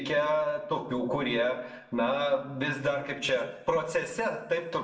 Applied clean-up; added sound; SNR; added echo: none; none; none; reverberation time 0.8 s.